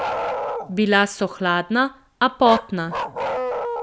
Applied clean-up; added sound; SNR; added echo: none; Bark; 6 dB; none.